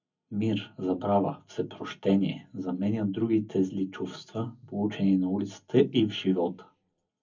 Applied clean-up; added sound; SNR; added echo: none; none; none; reverberation time 0.3 s.